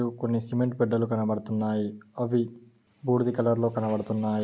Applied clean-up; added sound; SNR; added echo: none; none; none; none.